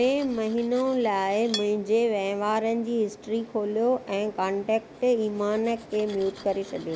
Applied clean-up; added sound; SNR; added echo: none; Cutlery, silverware; 20 dB; none.